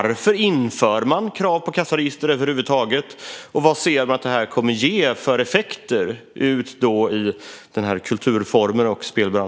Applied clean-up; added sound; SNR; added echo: none; none; none; none.